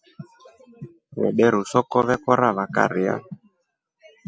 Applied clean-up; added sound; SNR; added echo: none; none; none; none.